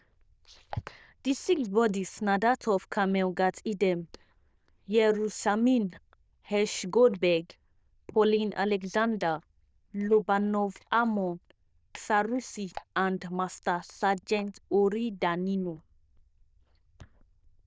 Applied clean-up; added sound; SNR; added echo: neural diffusion model UNIVERSE++.